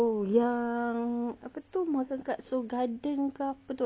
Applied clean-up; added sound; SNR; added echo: none; none; none; none.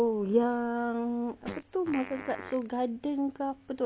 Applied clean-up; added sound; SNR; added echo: none; Fart; 15 dB; none.